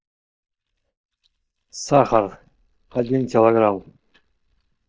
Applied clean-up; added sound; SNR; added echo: neural mask model DeepFilterNet 3.